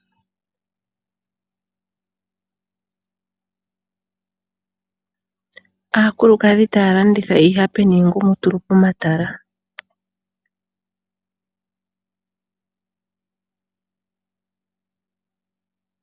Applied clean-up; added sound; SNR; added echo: none; none; none; none.